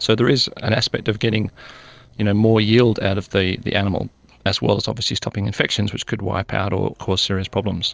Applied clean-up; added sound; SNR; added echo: neural separator model SepFormer DNS4.